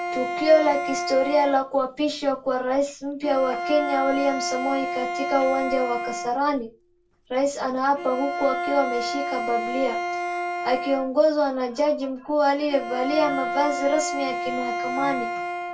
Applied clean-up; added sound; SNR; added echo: none; Bowed string instrument; 5 dB; reverberation time 0.2 s.